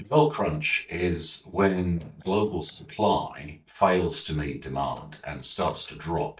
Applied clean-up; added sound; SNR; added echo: neural mask model DeepFilterNet 3.